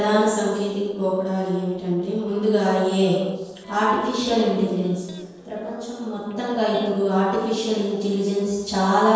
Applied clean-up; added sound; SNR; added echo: neural separator model SepFormer DNS4.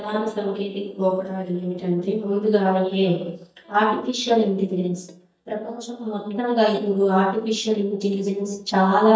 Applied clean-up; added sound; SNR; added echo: neural mask model DeepFilterNet 3.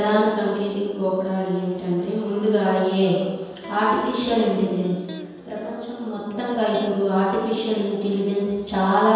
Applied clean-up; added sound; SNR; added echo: none; Electric guitar; 19 dB; reverberation time 1.2 s.